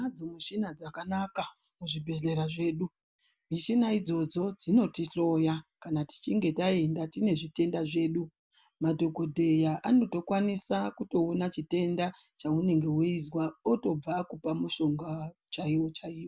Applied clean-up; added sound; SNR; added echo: none; none; none; none.